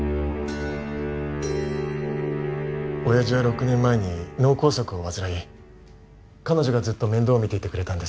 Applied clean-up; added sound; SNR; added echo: none; none; none; none.